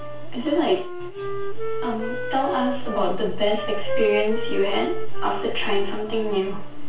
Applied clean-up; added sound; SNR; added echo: none; Wind instrument, woodwind instrument; 10 dB; reverberation time 0.3 s.